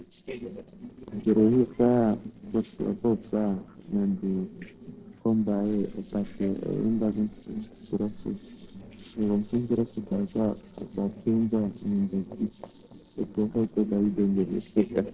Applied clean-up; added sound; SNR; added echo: neural separator model SepFormer DNS4.